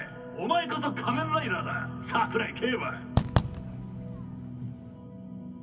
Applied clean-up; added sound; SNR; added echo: none; Fireworks; 1 dB; reverberation time 0.3 s.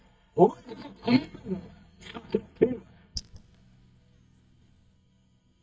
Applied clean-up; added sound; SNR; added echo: neural mask model DeepFilterNet 3.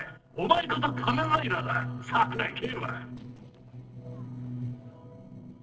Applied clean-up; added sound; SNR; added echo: neural separator model SepFormer DNS4.